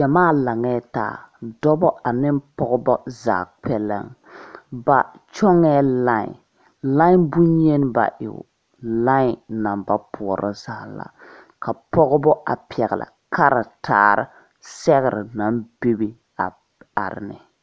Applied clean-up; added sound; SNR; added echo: none; none; none; none.